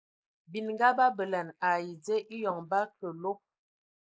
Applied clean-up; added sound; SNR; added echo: neural mask model Resemble Enhance denoiser.